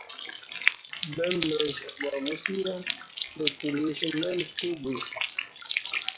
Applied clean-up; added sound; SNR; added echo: classical method log-MMSE.